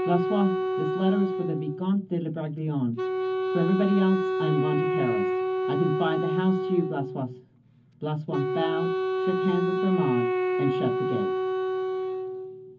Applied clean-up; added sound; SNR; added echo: none; Wind instrument, woodwind instrument; -1 dB; reverberation time 0.3 s.